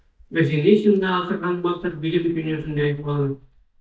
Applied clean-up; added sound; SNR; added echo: neural mask model DeepFilterNet 3.